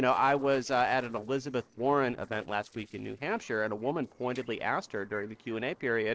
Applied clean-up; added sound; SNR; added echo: neural separator model SepFormer DNS4.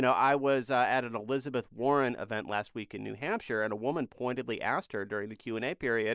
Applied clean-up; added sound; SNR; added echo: none; none; none; none.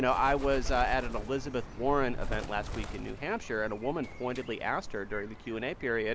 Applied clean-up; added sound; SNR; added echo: none; Bird; 5 dB; none.